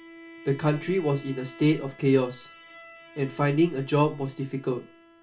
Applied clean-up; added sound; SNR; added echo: none; Bowed string instrument; 20 dB; reverberation time 0.2 s.